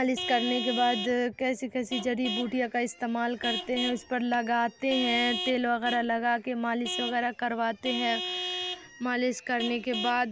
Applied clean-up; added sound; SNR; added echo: none; Vehicle horn, car horn, honking / Truck; 8 dB; none.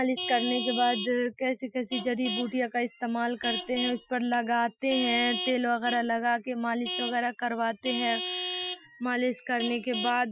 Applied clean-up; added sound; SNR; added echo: classical method Wiener filter.